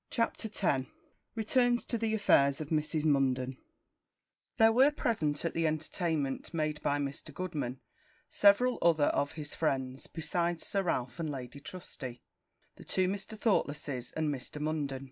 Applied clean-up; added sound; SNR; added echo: neural mask model Resemble Enhance denoiser.